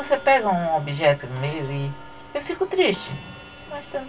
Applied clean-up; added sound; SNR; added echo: none; Clock; 19 dB; reverberation time 0.1 s.